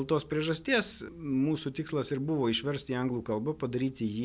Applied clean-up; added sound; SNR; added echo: none; none; none; none.